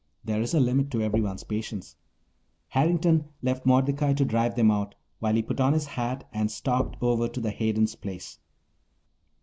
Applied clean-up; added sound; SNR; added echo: none; Knock / Wood; 14 dB; none.